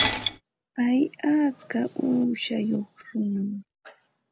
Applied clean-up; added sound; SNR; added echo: none; Shatter; 4 dB; none.